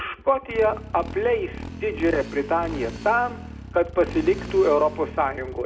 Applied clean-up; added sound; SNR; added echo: none; Motorcycle; 12 dB; reverberation time 0.7 s.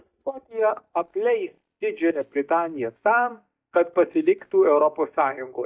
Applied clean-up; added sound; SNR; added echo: neural mask model DeepFilterNet 3.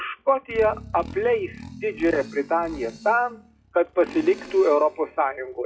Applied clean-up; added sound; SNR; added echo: classical method WPE with log-MMSE.